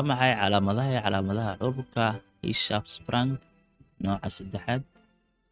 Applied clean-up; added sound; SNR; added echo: neural mask model RNNoise.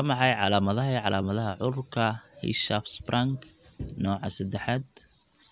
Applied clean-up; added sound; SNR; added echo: none; none; none; none.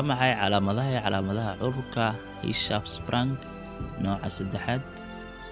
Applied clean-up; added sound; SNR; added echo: none; Musical instrument; 12 dB; none.